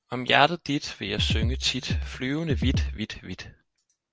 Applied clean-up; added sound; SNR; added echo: none; Drum kit; 0 dB; none.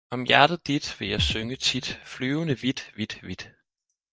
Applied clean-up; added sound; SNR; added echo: neural mask model DeepFilterNet 3.